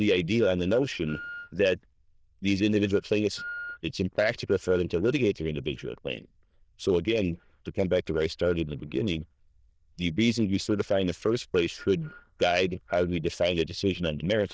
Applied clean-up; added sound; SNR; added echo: neural diffusion model UNIVERSE++.